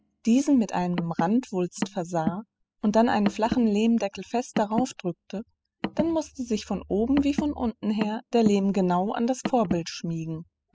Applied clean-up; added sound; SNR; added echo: classical method spectral subtraction.